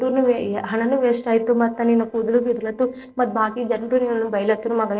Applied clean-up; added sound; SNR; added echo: neural separator model SepFormer DNS4.